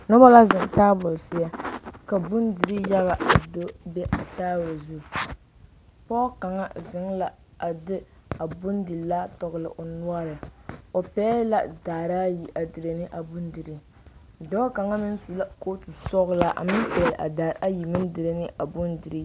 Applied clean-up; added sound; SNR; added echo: none; none; none; none.